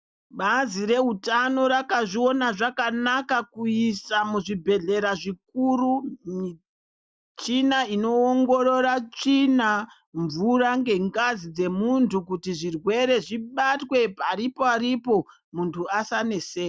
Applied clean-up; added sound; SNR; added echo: none; none; none; none.